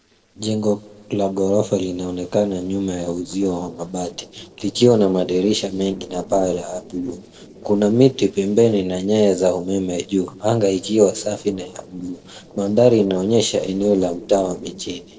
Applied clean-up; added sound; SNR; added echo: neural separator model SepFormer DNS4.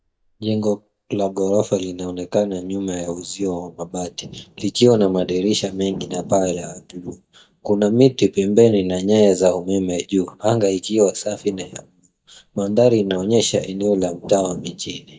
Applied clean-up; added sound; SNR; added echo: neural mask model DeepFilterNet 3.